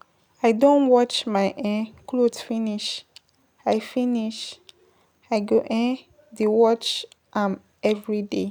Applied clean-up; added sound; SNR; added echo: none; none; none; none.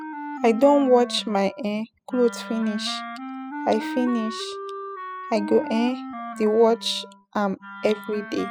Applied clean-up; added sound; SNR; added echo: classical method spectral subtraction.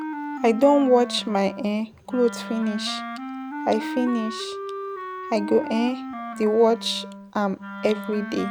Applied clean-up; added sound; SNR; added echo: none; Wind instrument, woodwind instrument; 9 dB; none.